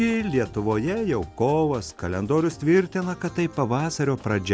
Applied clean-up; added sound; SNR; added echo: none; none; none; none.